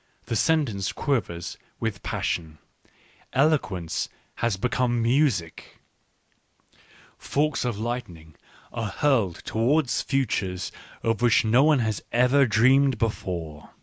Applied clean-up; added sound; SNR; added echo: none; none; none; none.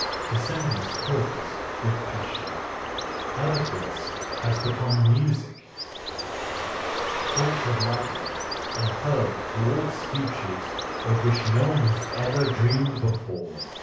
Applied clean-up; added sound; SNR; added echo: none; Bird; 4 dB; reverberation time 0.6 s.